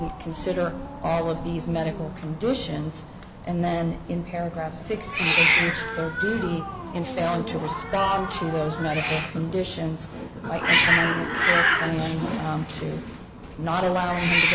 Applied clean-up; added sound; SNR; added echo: none; Hiss; 0 dB; none.